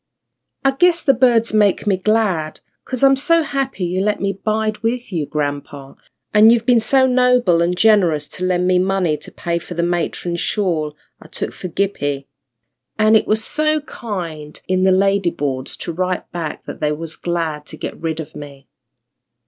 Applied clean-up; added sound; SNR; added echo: none; none; none; none.